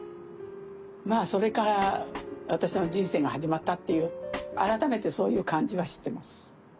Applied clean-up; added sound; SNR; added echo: none; Train; 16 dB; none.